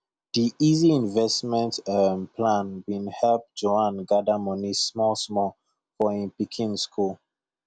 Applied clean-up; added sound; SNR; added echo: none; none; none; none.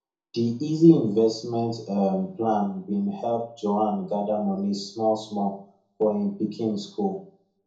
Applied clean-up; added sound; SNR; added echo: none; none; none; reverberation time 0.6 s.